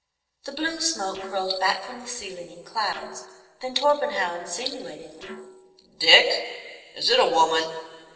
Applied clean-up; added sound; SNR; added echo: neural separator model SepFormer DNS4.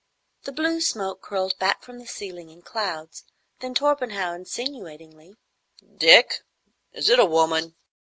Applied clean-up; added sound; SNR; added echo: none; none; none; none.